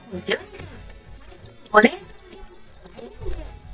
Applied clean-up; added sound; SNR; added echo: neural mask model DeepFilterNet 3.